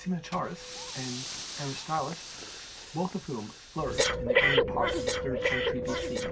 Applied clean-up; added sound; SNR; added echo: none; Breathing; -4 dB; reverberation time 0.2 s.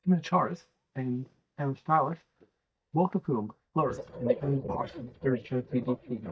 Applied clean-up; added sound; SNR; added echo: neural mask model DeepFilterNet 3.